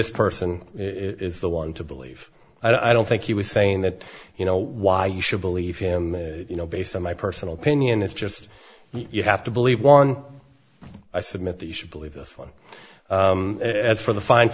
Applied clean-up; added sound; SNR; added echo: none; none; none; none.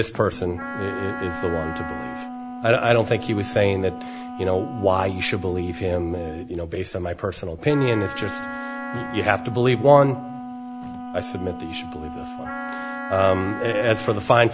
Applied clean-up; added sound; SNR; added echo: none; Wind instrument, woodwind instrument + Wind instrument, woodwind instrument; 10 dB; none.